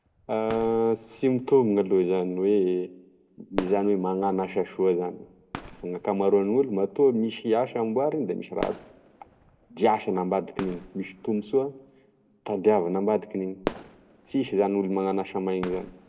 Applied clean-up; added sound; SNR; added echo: none; Fireworks; 16 dB; reverberation time 0.5 s.